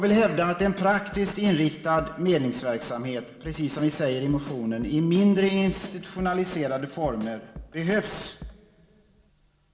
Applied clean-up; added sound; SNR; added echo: none; Drum kit; 19 dB; reverberation time 2.9 s.